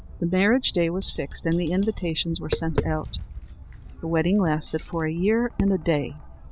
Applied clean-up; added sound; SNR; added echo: none; Tap; 10 dB; none.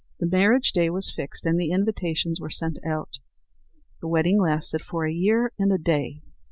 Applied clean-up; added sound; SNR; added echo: none; none; none; none.